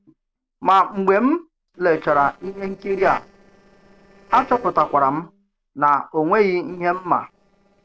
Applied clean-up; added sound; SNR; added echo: neural separator model SepFormer DNS4.